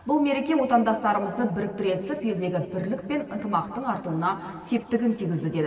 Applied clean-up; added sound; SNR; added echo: none; none; none; reverberation time 2.6 s.